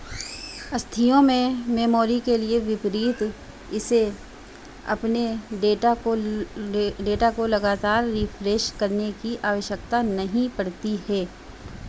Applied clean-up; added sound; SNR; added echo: none; none; none; none.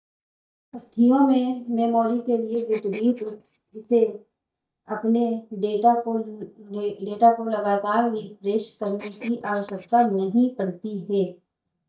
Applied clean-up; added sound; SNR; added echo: neural mask model DeepFilterNet 3.